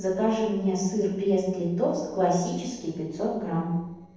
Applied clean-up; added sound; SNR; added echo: neural separator model SepFormer DNS4.